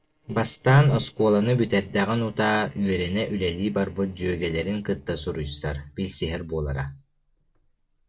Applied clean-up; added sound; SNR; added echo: neural separator model SepFormer DNS4.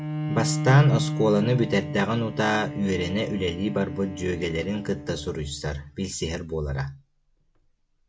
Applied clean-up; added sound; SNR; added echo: none; Bowed string instrument; 8 dB; none.